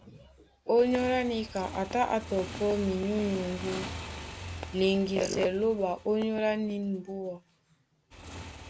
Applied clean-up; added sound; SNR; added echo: none; Motorcycle / Engine; 13 dB; none.